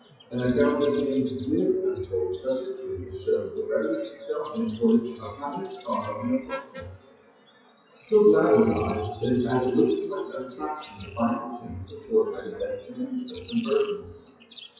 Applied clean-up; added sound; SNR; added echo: classical method WPE with log-MMSE.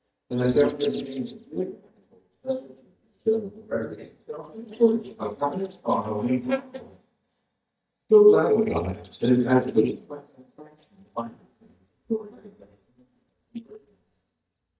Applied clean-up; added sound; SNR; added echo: neural mask model DeepFilterNet 3.